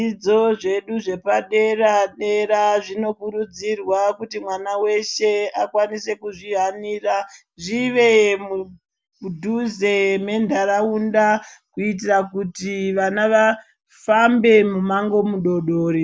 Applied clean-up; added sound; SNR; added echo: none; none; none; none.